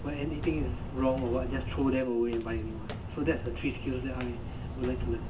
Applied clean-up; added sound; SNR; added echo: none; Walk, footsteps; 4 dB; reverberation time 0.2 s.